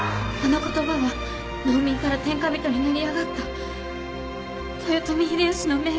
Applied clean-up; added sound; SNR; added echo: none; none; none; none.